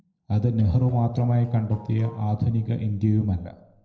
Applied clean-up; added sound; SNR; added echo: neural separator model SepFormer DNS4.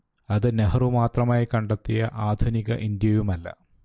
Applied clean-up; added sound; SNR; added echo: none; none; none; none.